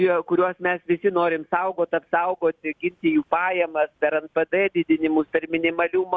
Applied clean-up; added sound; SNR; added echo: none; none; none; none.